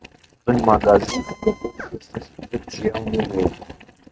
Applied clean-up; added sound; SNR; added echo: neural mask model RNNoise.